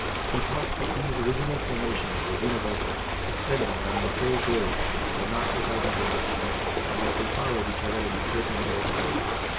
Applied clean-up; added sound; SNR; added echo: none; Ocean; -4 dB; reverberation time 0.6 s.